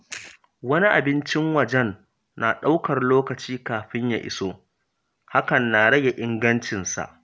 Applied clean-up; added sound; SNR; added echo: none; none; none; none.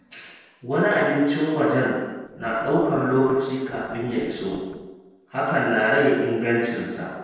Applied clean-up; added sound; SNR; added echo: neural separator model SepFormer DNS4.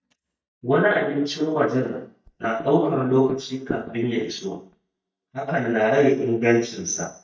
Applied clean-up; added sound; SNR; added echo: neural mask model DeepFilterNet 3.